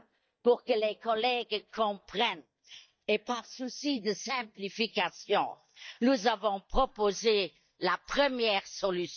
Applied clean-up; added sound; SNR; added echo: neural mask model DeepFilterNet 3.